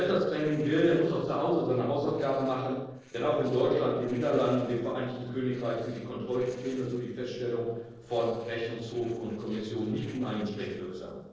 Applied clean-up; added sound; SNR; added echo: neural separator model SepFormer DNS4.